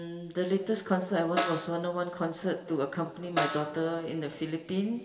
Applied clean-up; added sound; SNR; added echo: none; Snare drum; 5 dB; reverberation time 1.9 s.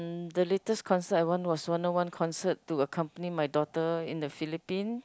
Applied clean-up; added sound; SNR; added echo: none; none; none; none.